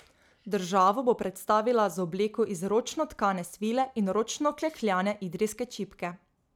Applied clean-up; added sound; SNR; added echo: none; none; none; none.